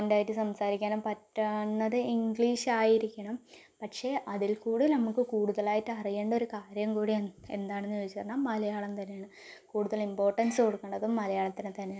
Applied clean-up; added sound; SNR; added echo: none; none; none; none.